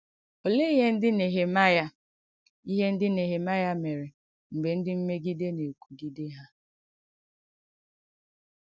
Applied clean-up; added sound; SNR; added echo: none; none; none; none.